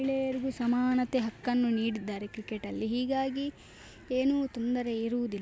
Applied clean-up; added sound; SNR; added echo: none; none; none; none.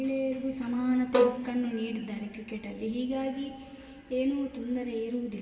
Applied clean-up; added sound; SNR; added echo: none; Bowed string instrument; 0 dB; reverberation time 2.4 s.